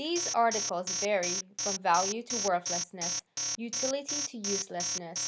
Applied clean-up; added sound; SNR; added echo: none; Alarm; 2 dB; none.